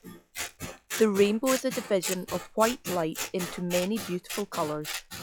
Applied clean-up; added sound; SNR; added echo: classical method log-MMSE.